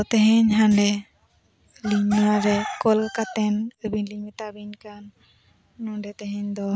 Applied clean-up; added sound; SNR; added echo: none; Thump, thud; 20 dB; none.